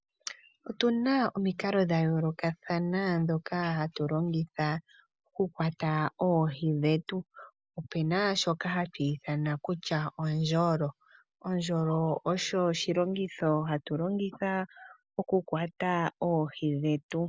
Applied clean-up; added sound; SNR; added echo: none; none; none; none.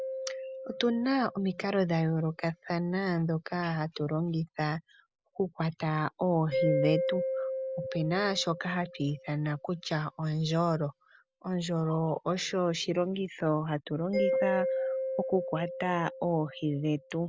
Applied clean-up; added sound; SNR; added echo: none; Mallet percussion; 6 dB; none.